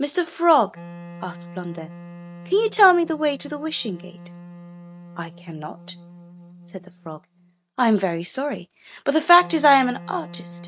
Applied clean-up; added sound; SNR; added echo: neural mask model RNNoise.